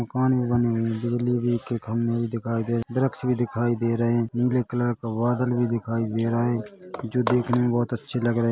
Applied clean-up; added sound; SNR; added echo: none; none; none; none.